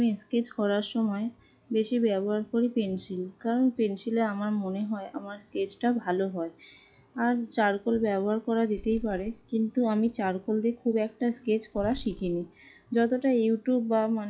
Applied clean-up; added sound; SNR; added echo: classical method log-MMSE.